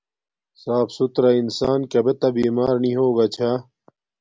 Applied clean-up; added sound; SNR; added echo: none; none; none; none.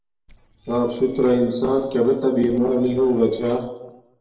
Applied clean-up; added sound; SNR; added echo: neural separator model SepFormer DNS4.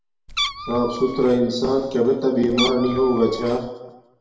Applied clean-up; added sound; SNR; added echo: none; Meow; 8 dB; reverberation time 1.0 s.